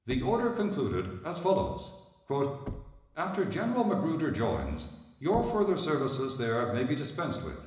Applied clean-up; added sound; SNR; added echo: none; Knock / Wood; 18 dB; reverberation time 1.0 s.